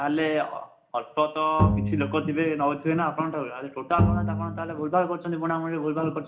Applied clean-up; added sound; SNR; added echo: none; Bowed string instrument; 1 dB; reverberation time 0.4 s.